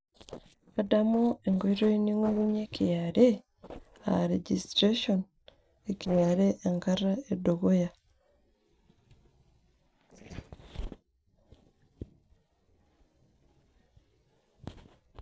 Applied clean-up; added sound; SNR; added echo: neural separator model SepFormer DNS4.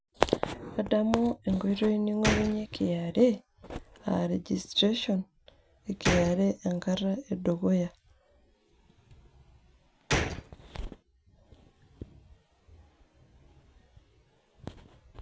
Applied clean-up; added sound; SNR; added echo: none; Gunshot, gunfire; 5 dB; none.